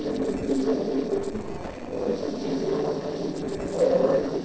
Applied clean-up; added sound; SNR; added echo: neural separator model SepFormer DNS4.